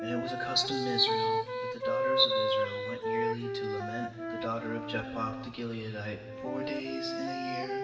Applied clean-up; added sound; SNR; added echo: none; Wind instrument, woodwind instrument; -2 dB; reverberation time 2.0 s.